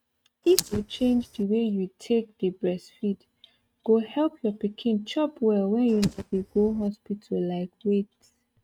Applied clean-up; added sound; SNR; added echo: neural mask model RNNoise.